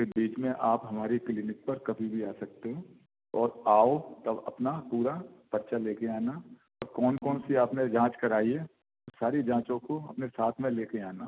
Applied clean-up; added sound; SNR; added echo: none; none; none; none.